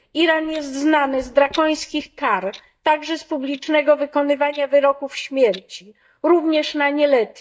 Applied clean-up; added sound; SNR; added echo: neural mask model DeepFilterNet 3.